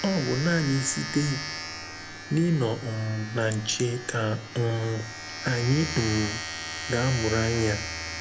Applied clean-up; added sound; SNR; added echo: none; Domestic sounds, home sounds; 8 dB; none.